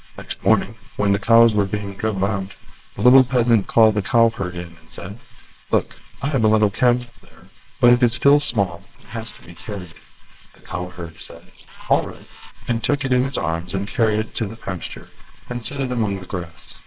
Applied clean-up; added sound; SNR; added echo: neural separator model SepFormer WHAMR!.